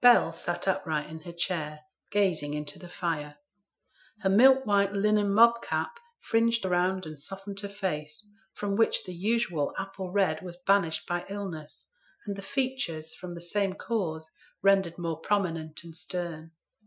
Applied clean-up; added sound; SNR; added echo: classical method Wiener filter.